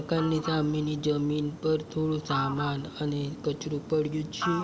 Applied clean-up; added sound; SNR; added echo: none; Fowl; 11 dB; none.